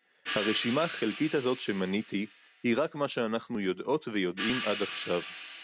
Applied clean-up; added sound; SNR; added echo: none; Crash cymbal / Hi-hat; 7 dB; none.